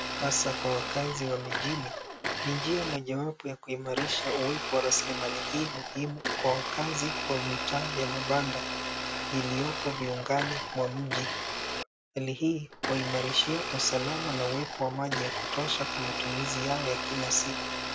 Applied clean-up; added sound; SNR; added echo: none; Domestic sounds, home sounds; 2 dB; none.